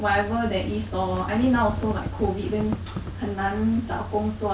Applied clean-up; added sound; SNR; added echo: none; none; none; none.